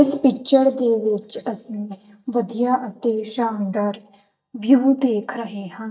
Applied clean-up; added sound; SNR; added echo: neural mask model DeepFilterNet 3.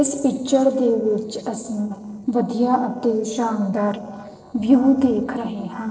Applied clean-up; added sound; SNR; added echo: neural separator model SepFormer DNS4.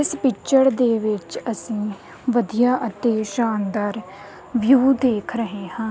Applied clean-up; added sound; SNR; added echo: none; none; none; none.